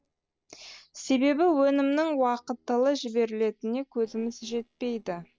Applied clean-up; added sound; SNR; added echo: neural separator model SepFormer DNS4.